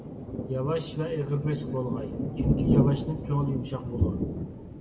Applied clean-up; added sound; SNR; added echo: none; Thunder; -2 dB; reverberation time 1.6 s.